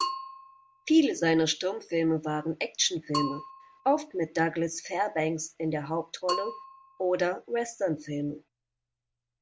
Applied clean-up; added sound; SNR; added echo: none; Bell / Percussion; 12 dB; none.